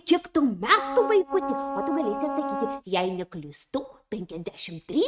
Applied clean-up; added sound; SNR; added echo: neural mask model RNNoise.